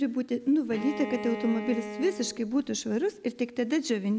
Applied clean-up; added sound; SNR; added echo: none; Bowed string instrument; 10 dB; none.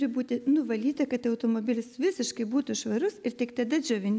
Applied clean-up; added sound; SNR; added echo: none; none; none; none.